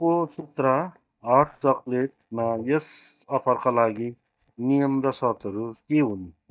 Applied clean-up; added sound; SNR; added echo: neural mask model DeepFilterNet 3.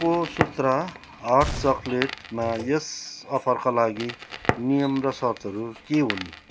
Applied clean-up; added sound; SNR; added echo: none; Crackle + Gunshot, gunfire; 9 dB; none.